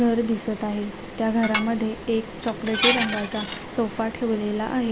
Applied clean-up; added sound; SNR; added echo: none; Dishes, pots, and pans; 3 dB; none.